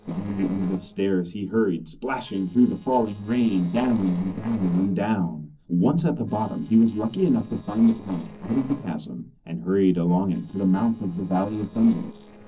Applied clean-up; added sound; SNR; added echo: neural separator model SepFormer DNS4.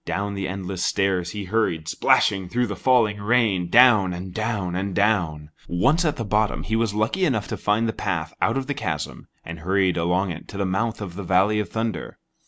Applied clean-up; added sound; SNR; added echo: none; none; none; none.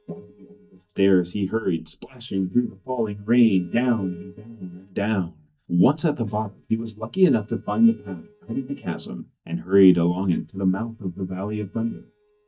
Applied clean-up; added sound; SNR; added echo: neural mask model DeepFilterNet 3.